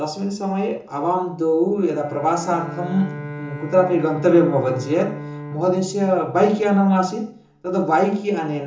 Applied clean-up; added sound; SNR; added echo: none; Bowed string instrument; 15 dB; reverberation time 0.6 s.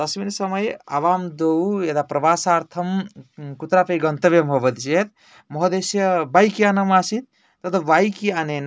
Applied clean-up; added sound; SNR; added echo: none; none; none; none.